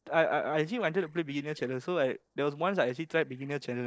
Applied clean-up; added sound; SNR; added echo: neural separator model SepFormer DNS4.